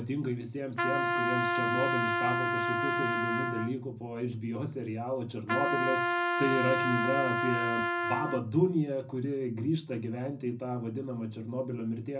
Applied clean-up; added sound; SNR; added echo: none; Trumpet; -2 dB; reverberation time 0.4 s.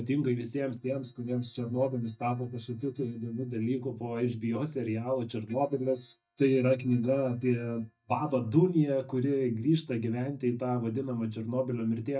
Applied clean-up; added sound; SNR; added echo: neural mask model DeepFilterNet 3.